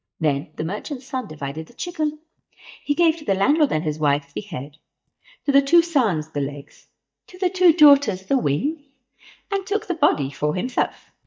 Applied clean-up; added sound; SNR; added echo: neural mask model DeepFilterNet 3.